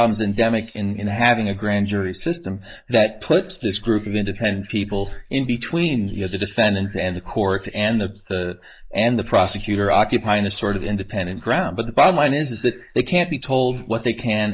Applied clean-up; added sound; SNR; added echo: neural mask model Resemble Enhance denoiser.